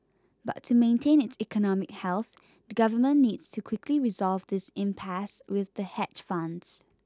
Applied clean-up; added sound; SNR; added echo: none; none; none; none.